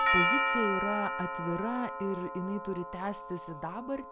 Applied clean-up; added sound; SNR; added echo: none; Doorbell; -2 dB; none.